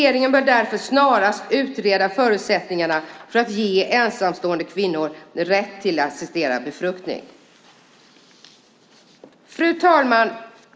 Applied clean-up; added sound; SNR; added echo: none; none; none; none.